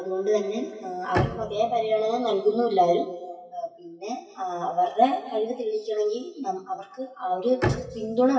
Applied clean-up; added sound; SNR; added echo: classical method WPE with log-MMSE.